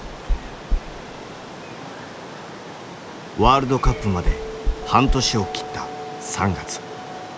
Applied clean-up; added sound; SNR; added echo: none; Knock; 4 dB; none.